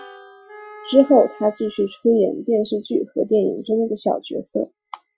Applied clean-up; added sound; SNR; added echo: classical method Wiener filter.